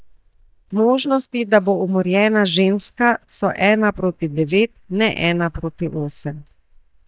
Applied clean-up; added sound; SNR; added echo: neural mask model DeepFilterNet 3.